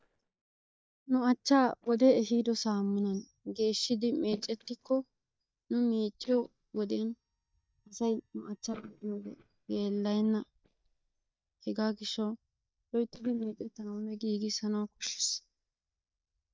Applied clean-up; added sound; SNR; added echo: neural mask model DeepFilterNet 3.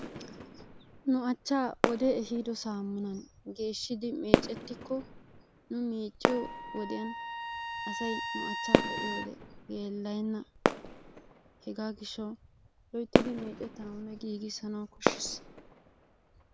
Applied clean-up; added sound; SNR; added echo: none; Trumpet + Fireworks; -2 dB; none.